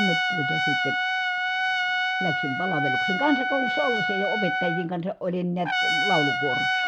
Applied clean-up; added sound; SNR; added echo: none; Trumpet; -3 dB; none.